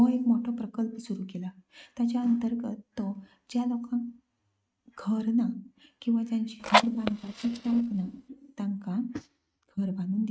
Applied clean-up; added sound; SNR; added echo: neural mask model RNNoise.